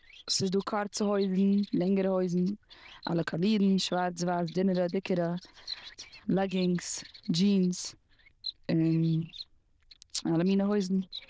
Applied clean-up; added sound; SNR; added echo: neural diffusion model UNIVERSE++.